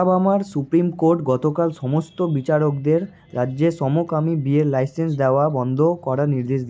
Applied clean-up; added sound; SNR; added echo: none; none; none; none.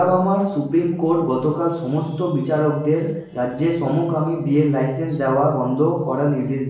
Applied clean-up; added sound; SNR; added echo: none; none; none; reverberation time 0.7 s.